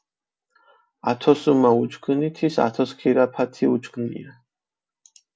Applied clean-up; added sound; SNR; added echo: none; none; none; none.